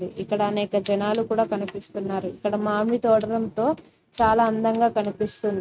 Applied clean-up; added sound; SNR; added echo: neural mask model RNNoise.